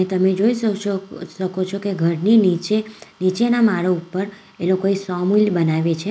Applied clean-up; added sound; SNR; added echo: none; none; none; none.